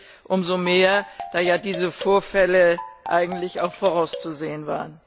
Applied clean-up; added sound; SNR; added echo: none; Marimba, xylophone; 14 dB; none.